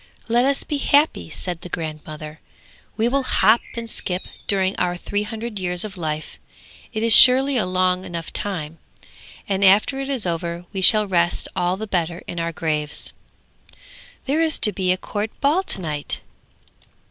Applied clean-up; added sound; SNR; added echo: none; Bird; 19 dB; none.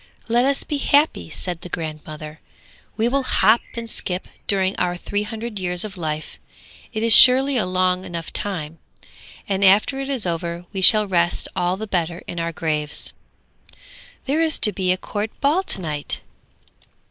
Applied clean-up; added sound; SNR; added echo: neural mask model Resemble Enhance denoiser.